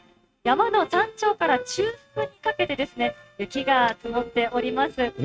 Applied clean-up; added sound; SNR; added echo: neural mask model RNNoise.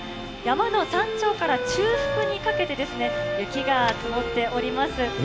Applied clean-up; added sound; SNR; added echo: none; Wind instrument, woodwind instrument; 5 dB; none.